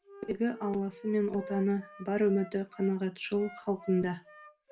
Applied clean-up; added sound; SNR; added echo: none; Wind instrument, woodwind instrument; 19 dB; reverberation time 0.2 s.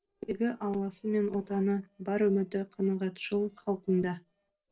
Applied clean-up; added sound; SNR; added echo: neural separator model SepFormer DNS4.